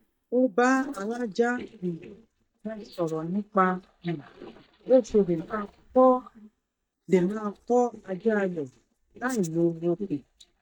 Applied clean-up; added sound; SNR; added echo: neural mask model DeepFilterNet 3.